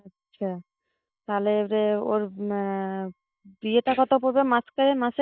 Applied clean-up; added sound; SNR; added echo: neural mask model DeepFilterNet 3.